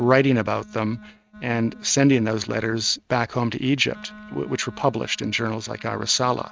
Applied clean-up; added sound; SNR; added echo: neural mask model RNNoise.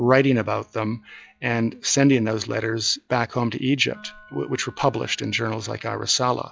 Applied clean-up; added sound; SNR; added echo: classical method log-MMSE.